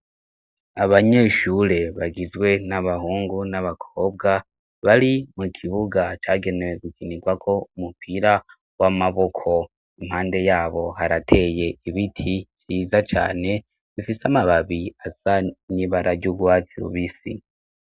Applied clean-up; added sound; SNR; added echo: none; none; none; none.